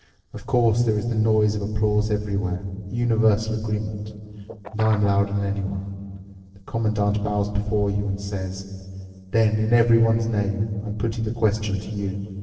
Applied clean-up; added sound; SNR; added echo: neural separator model SepFormer DNS4.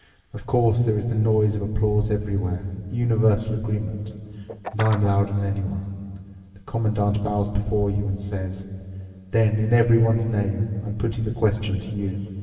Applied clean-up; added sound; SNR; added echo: none; Guitar; 16 dB; reverberation time 2.4 s.